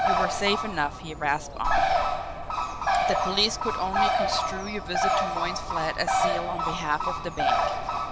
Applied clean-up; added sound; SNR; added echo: none; Bird; -5 dB; none.